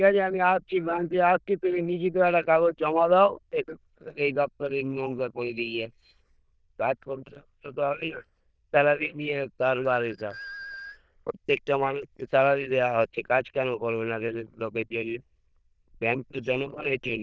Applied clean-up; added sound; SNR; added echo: neural diffusion model UNIVERSE++.